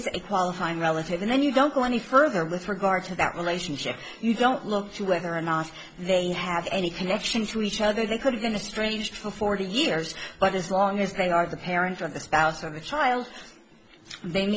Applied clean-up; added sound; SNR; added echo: none; none; none; none.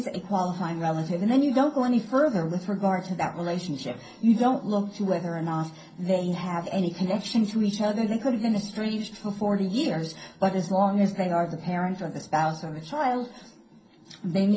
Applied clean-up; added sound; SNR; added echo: none; none; none; reverberation time 0.3 s.